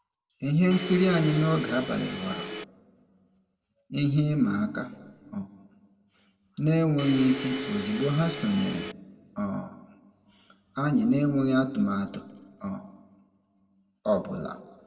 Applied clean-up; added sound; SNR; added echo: none; Domestic sounds, home sounds; 7 dB; reverberation time 1.3 s.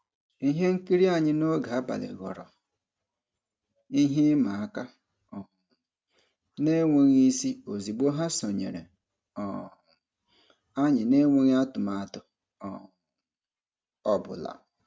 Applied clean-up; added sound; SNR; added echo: none; none; none; none.